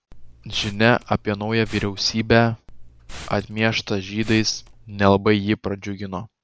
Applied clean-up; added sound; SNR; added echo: none; Liquid; 17 dB; none.